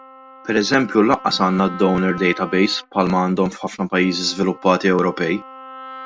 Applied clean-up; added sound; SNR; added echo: none; Wind instrument, woodwind instrument; 18 dB; none.